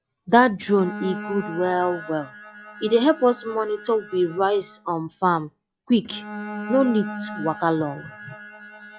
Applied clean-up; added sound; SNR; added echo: classical method log-MMSE.